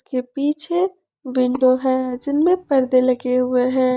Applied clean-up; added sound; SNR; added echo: neural mask model DeepFilterNet 3.